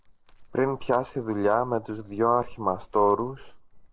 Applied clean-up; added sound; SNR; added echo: neural separator model SepFormer DNS4.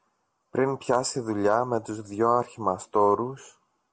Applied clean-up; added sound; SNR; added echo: none; none; none; none.